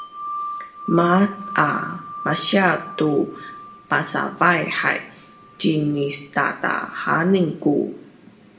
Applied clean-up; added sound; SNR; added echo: none; Wind chime; 13 dB; reverberation time 0.6 s.